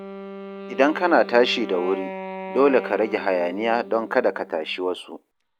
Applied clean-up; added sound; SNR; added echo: none; Wind instrument, woodwind instrument; 13 dB; none.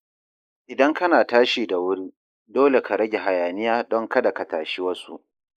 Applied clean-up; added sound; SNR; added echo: neural mask model Resemble Enhance denoiser.